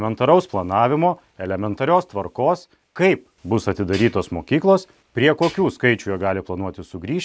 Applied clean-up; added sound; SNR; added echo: none; Tools; 16 dB; none.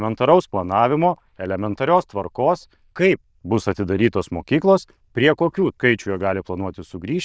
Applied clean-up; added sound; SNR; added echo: neural diffusion model UNIVERSE++.